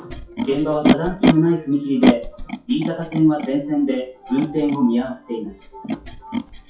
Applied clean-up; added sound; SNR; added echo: classical method WPE with log-MMSE.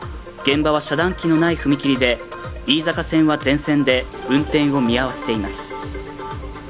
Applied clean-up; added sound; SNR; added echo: none; none; none; none.